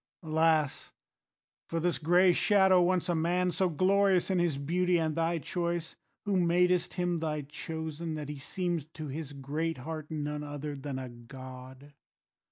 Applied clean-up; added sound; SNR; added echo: none; none; none; none.